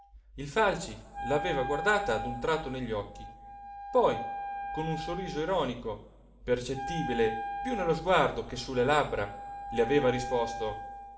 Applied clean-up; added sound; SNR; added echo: none; Wind instrument, woodwind instrument; 8 dB; reverberation time 1.8 s.